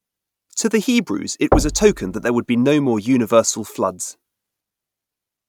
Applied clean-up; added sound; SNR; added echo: none; Knock / Wood / Percussion; 5 dB; none.